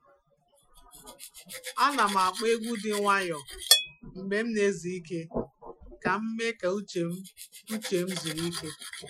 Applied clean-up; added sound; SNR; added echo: classical method Wiener filter.